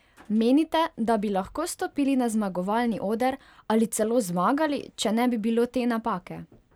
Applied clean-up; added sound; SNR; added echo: none; none; none; none.